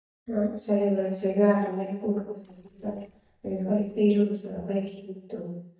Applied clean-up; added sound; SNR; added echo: neural mask model DeepFilterNet 3.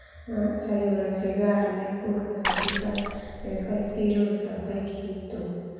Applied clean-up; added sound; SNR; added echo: none; Water / Splash, splatter; 4 dB; reverberation time 1.9 s.